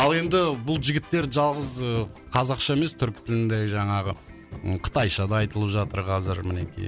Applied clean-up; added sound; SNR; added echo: none; Hammer; 17 dB; none.